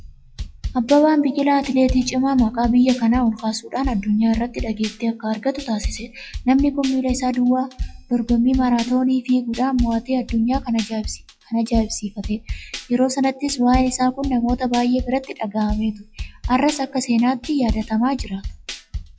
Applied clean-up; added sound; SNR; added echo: classical method log-MMSE.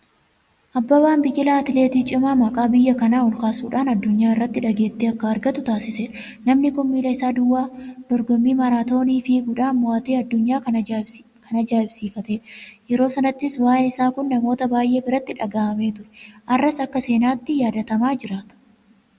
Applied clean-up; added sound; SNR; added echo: none; none; none; none.